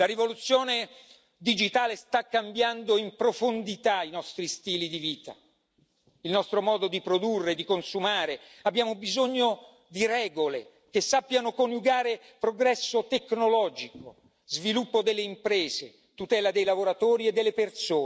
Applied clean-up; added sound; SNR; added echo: none; none; none; none.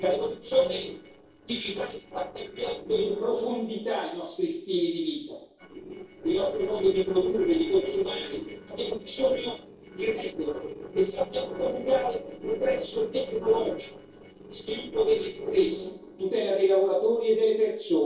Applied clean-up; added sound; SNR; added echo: neural separator model SepFormer DNS4.